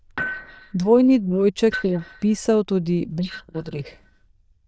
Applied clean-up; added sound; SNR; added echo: neural diffusion model UNIVERSE++.